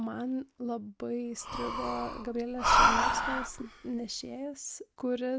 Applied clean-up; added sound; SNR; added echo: none; Breathing; -5 dB; none.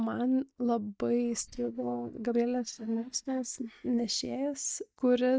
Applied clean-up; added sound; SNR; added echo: neural mask model DeepFilterNet 3.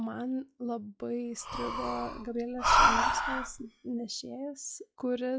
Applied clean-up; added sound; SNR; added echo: classical method log-MMSE.